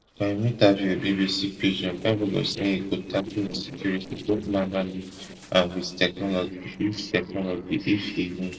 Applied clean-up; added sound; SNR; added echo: neural separator model SepFormer DNS4.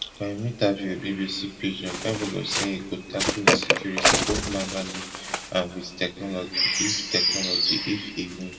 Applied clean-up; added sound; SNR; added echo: none; Bird; -2 dB; reverberation time 1.0 s.